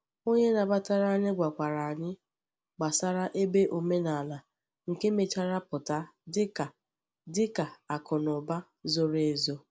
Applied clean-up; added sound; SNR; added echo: none; none; none; none.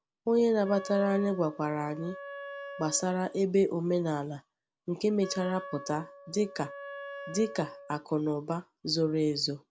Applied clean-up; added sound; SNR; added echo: none; Wind instrument, woodwind instrument; 14 dB; none.